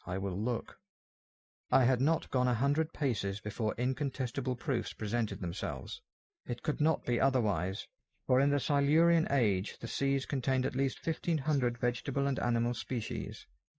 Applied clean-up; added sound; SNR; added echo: neural mask model Resemble Enhance denoiser.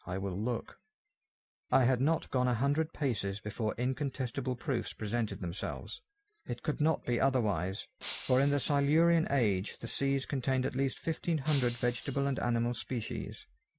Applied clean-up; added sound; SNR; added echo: none; Shatter; 9 dB; none.